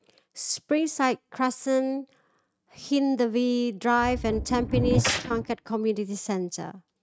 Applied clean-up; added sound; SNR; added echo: neural mask model RNNoise.